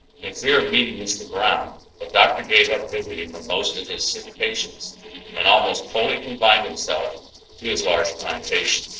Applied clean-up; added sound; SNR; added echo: neural separator model SepFormer DNS4.